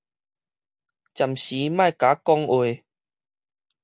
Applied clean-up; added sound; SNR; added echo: none; none; none; none.